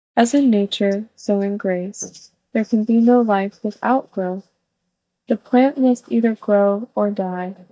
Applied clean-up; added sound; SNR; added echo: neural mask model DeepFilterNet 3.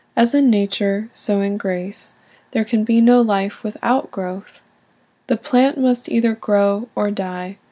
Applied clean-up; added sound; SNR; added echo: none; none; none; none.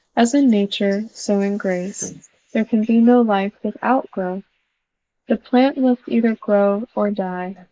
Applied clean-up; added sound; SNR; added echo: neural mask model Resemble Enhance denoiser.